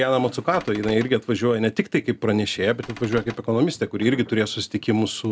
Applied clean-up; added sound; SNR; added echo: none; Cupboard open or close / Door; 16 dB; none.